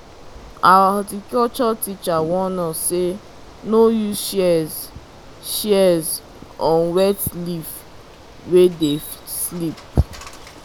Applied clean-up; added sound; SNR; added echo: none; Bicycle; 20 dB; none.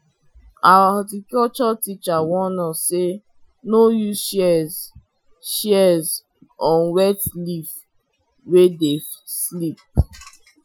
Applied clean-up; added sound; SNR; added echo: classical method Wiener filter.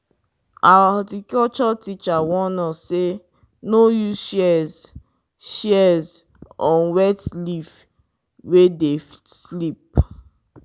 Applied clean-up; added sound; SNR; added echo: none; none; none; none.